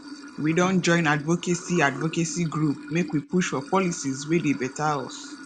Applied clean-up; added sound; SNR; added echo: none; Sink (filling or washing) / Water; 15 dB; none.